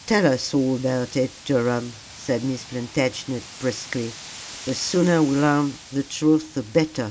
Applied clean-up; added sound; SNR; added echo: neural mask model Resemble Enhance denoiser.